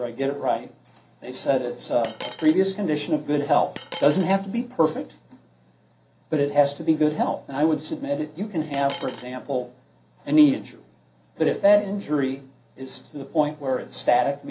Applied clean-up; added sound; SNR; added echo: none; Coin (dropping); 13 dB; reverberation time 0.3 s.